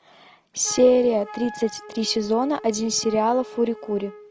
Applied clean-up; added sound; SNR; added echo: none; Wind instrument, woodwind instrument; 18 dB; none.